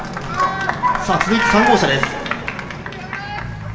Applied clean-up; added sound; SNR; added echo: none; none; none; reverberation time 2.2 s.